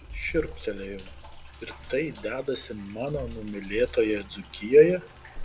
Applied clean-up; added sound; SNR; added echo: none; Sink (filling or washing); 14 dB; none.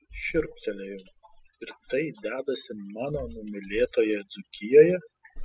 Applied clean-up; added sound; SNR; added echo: classical method spectral subtraction.